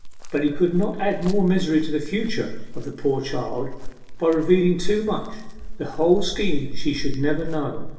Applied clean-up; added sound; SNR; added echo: none; Chirp, tweet; 2 dB; reverberation time 1.1 s.